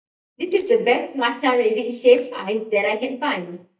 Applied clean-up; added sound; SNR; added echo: neural mask model DeepFilterNet 3.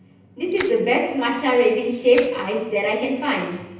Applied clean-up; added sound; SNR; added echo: none; Crushing; 19 dB; reverberation time 0.9 s.